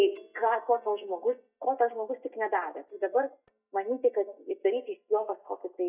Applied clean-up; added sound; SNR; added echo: neural mask model DeepFilterNet 3.